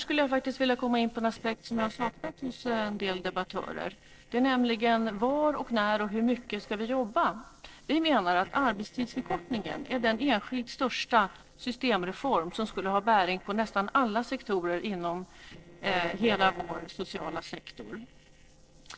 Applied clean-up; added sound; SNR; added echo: neural separator model SepFormer DNS4.